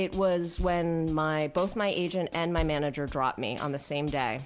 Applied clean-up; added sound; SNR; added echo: none; Drum kit; 13 dB; none.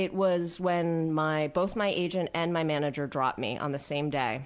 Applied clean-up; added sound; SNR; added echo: none; none; none; none.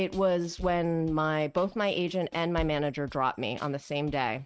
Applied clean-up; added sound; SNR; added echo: neural mask model RNNoise.